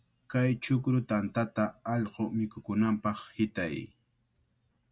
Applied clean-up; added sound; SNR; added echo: none; none; none; none.